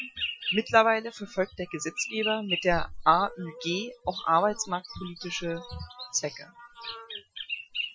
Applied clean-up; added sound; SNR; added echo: classical method Wiener filter.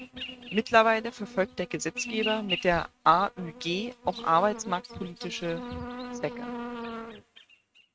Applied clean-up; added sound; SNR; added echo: neural mask model RNNoise.